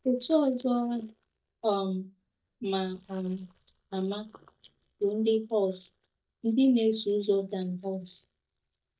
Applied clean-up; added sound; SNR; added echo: neural mask model DeepFilterNet 3.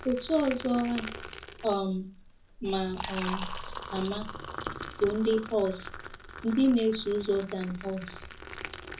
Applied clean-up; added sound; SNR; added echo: none; Liquid; 10 dB; reverberation time 0.4 s.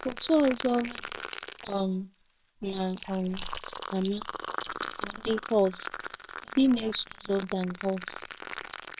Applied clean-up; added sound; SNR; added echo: neural separator model SepFormer WHAMR!.